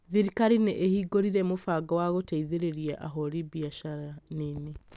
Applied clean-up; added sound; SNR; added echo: none; none; none; none.